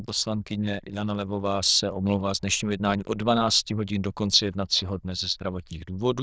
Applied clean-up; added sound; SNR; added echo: neural diffusion model UNIVERSE++.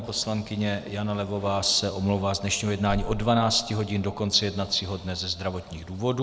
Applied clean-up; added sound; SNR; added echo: none; Breathing; 15 dB; none.